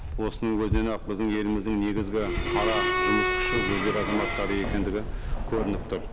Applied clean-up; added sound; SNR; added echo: none; Bowed string instrument + Keys jangling; 0 dB; none.